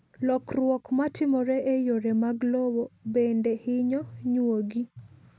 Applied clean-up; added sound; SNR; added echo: none; none; none; none.